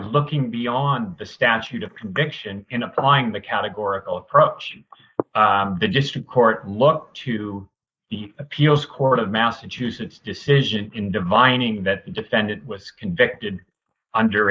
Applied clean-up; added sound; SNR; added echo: neural mask model Resemble Enhance denoiser.